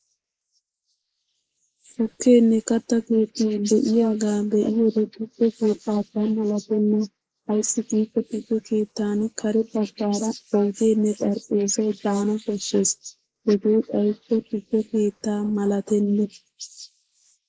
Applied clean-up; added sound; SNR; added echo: neural mask model Resemble Enhance denoiser.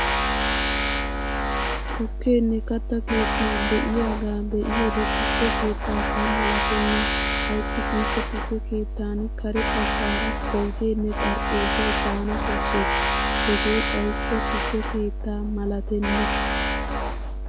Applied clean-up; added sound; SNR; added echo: none; Tools; -4 dB; none.